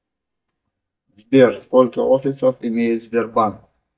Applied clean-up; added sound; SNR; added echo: neural mask model DeepFilterNet 3.